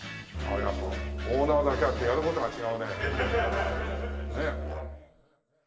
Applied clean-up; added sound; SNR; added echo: none; Musical instrument; 4 dB; reverberation time 2.3 s.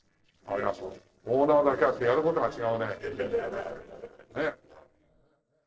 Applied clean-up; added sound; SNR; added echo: neural separator model SepFormer DNS4.